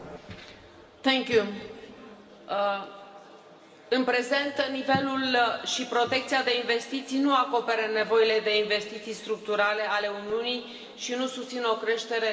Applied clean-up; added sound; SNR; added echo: none; none; none; reverberation time 2.0 s.